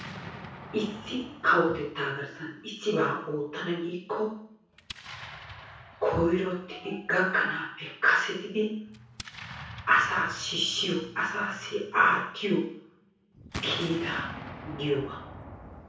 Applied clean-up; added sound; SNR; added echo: none; Explosion; 16 dB; reverberation time 0.6 s.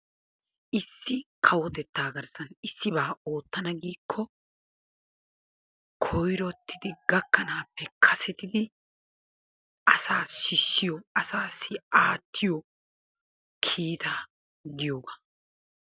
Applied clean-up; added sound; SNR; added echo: none; none; none; none.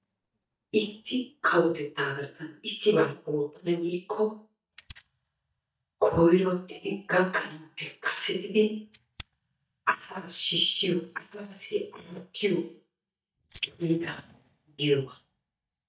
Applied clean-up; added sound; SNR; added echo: neural mask model DeepFilterNet 3.